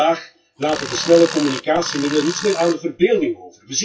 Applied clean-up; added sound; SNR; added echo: classical method WPE with log-MMSE.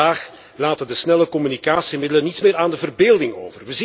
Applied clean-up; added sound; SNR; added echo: none; none; none; none.